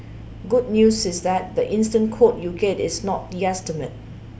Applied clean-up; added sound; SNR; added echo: none; Organ; 20 dB; none.